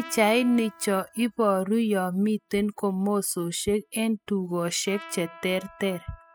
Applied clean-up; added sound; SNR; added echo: classical method spectral subtraction.